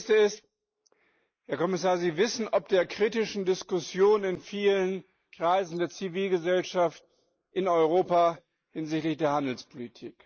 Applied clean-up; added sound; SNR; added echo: neural mask model Resemble Enhance denoiser.